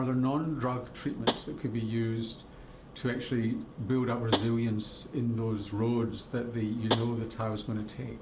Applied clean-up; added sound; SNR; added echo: none; Tap; 6 dB; none.